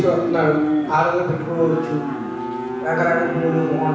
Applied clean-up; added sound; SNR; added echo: none; Livestock, farm animals, working animals; 4 dB; reverberation time 1.1 s.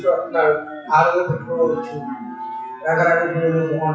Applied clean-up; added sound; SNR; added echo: classical method WPE with log-MMSE.